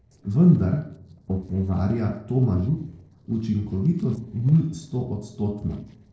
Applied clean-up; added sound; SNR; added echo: neural separator model SepFormer DNS4.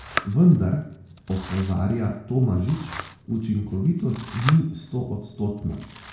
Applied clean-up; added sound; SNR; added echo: none; Domestic sounds, home sounds; 14 dB; reverberation time 0.6 s.